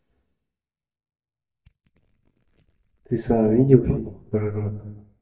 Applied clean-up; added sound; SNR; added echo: neural mask model DeepFilterNet 3.